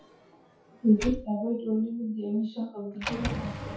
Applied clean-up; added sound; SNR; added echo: classical method WPE with log-MMSE.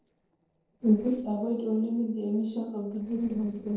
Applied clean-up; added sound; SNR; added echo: neural separator model SepFormer DNS4.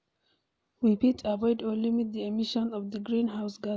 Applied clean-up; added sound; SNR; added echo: none; none; none; none.